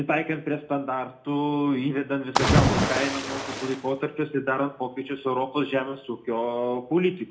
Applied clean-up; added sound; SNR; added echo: none; Splash, splatter; -2 dB; reverberation time 0.4 s.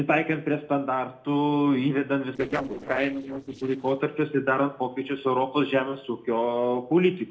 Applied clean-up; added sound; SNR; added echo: neural separator model SepFormer DNS4.